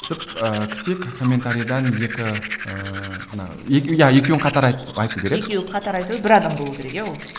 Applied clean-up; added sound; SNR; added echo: none; Domestic sounds, home sounds; 13 dB; none.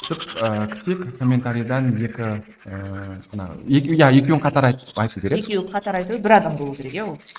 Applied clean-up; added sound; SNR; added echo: neural mask model RNNoise.